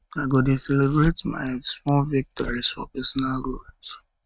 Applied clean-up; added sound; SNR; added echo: neural mask model RNNoise.